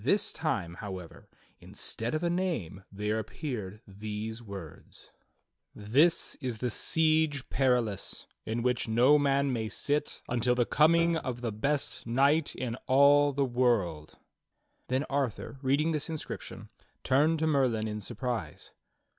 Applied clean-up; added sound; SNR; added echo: none; Piano; 19 dB; none.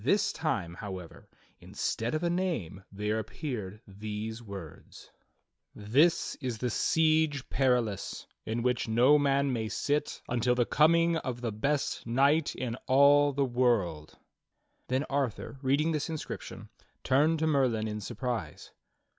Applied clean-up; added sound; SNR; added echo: none; none; none; none.